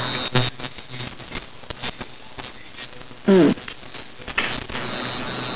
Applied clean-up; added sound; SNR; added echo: none; none; none; none.